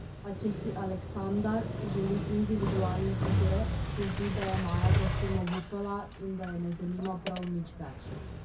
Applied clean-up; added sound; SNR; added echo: none; Motorcycle; -2 dB; reverberation time 0.3 s.